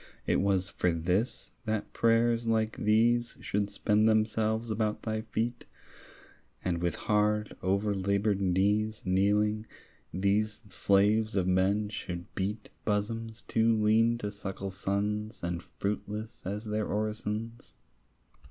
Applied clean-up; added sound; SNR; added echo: none; none; none; none.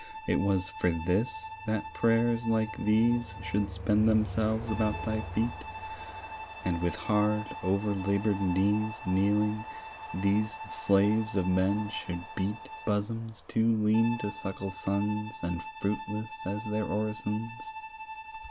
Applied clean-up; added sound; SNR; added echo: none; Bowed string instrument + Train; 11 dB; none.